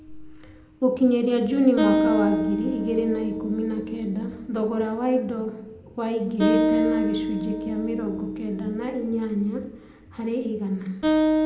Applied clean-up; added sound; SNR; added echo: none; Acoustic guitar; 2 dB; reverberation time 0.7 s.